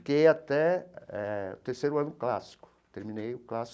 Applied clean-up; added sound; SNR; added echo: none; none; none; none.